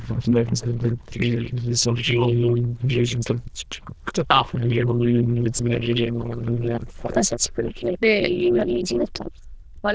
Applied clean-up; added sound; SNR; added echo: neural diffusion model UNIVERSE++.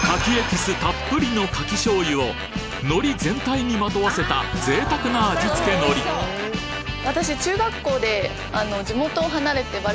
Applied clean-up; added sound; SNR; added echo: none; none; none; none.